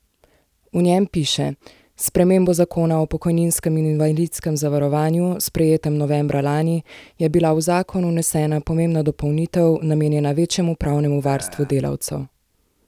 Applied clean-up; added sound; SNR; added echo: none; Burping, eructation; 19 dB; none.